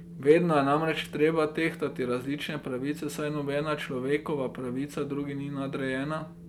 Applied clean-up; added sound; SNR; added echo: none; Wind; 16 dB; none.